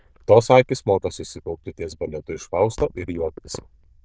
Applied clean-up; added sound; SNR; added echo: neural diffusion model UNIVERSE++.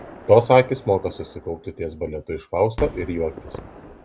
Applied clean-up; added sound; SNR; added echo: none; Gunshot, gunfire; 16 dB; none.